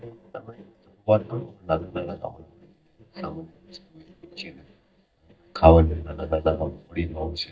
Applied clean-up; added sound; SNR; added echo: neural mask model DeepFilterNet 3.